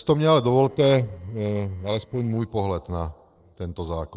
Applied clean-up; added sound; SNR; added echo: neural separator model SepFormer DNS4.